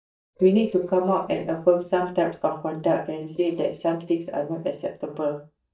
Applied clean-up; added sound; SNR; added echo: neural mask model DeepFilterNet 3.